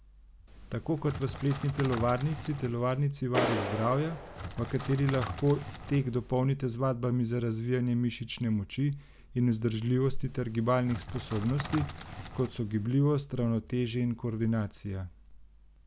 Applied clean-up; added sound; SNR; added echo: none; Crackle + Clapping; 9 dB; none.